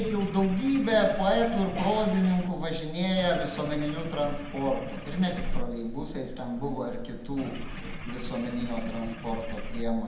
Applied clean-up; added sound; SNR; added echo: none; Engine / Boat, Water vehicle; 14 dB; none.